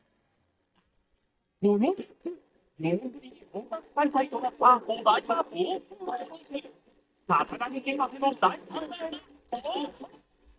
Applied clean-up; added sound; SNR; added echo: neural mask model DeepFilterNet 3.